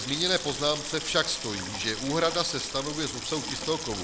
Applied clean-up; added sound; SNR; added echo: none; Sink (filling or washing) / Water tap, faucet; 6 dB; none.